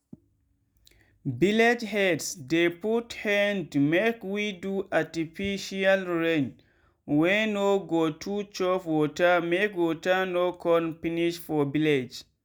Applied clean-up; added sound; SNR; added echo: none; none; none; none.